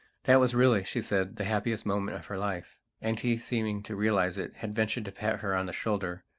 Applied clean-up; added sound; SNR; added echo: none; none; none; none.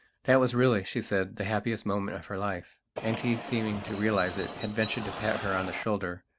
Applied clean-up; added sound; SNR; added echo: none; Bird; 9 dB; none.